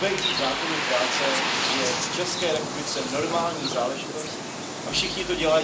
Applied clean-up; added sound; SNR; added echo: none; Bird; 1 dB; reverberation time 0.2 s.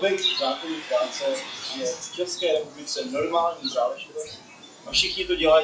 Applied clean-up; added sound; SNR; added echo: classical method WPE with log-MMSE.